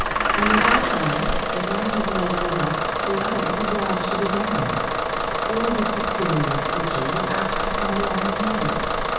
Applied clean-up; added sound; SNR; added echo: none; Engine starting / Bus; -4 dB; reverberation time 1.1 s.